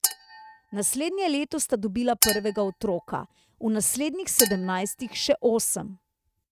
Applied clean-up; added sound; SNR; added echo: neural mask model RNNoise.